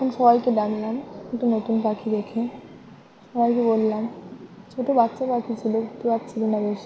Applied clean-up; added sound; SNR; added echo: none; none; none; none.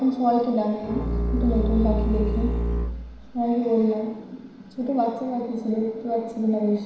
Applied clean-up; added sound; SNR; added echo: none; Bowed string instrument; 1 dB; reverberation time 0.8 s.